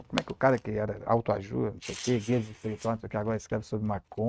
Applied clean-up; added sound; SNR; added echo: neural mask model RNNoise.